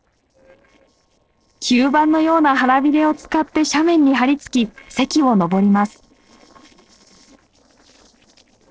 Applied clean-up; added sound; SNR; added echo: neural separator model SepFormer DNS4.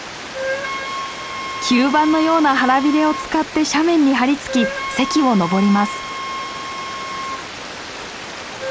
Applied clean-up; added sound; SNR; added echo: none; Wind instrument, woodwind instrument; 10 dB; none.